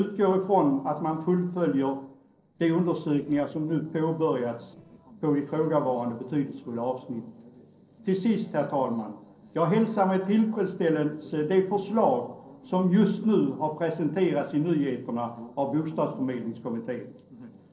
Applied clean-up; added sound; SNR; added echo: neural separator model SepFormer DNS4.